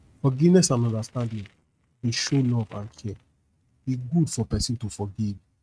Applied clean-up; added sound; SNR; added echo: neural mask model RNNoise.